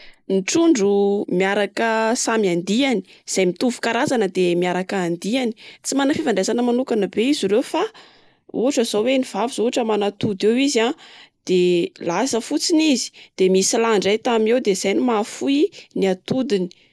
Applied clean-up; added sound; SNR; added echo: neural mask model Resemble Enhance denoiser.